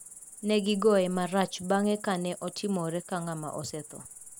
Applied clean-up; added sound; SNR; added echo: none; Cricket; 18 dB; none.